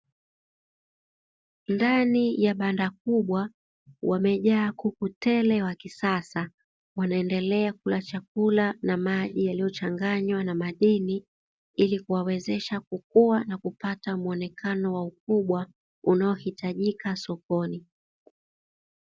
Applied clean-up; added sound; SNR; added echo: none; none; none; none.